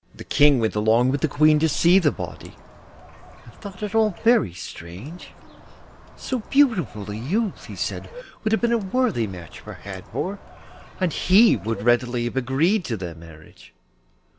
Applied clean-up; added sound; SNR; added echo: none; Bird; 19 dB; none.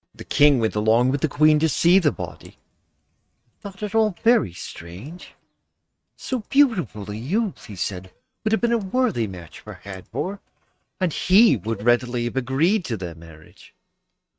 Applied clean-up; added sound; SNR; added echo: neural mask model RNNoise.